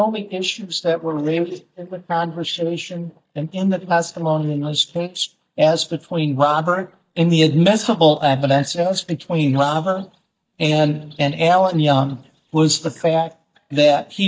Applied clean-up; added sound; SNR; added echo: neural mask model DeepFilterNet 3.